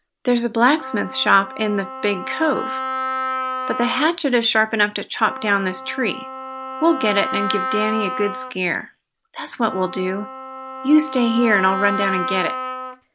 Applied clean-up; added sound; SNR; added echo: none; Wind instrument, woodwind instrument; 7 dB; none.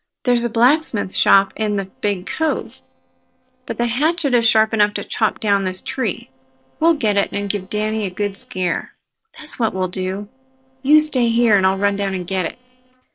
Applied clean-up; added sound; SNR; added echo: neural separator model SepFormer DNS4.